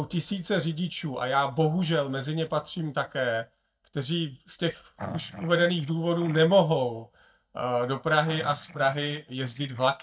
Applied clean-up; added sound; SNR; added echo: neural mask model DeepFilterNet 3.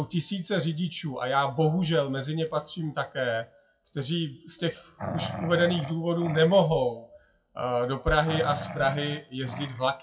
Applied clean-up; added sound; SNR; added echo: classical method WPE with log-MMSE.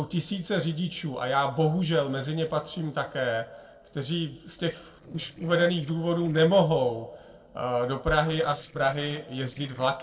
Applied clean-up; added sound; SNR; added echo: neural separator model SepFormer DNS4.